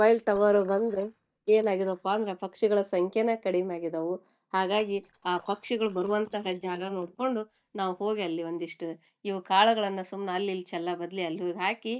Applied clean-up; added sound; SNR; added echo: neural mask model DeepFilterNet 3.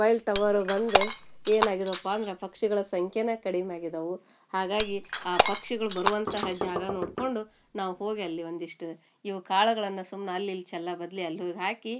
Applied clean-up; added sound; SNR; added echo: none; Shatter + Knock; 1 dB; none.